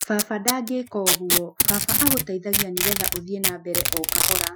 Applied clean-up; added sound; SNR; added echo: classical method Wiener filter.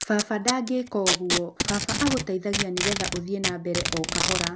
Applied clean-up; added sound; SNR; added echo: none; Packing tape, duct tape; -4 dB; none.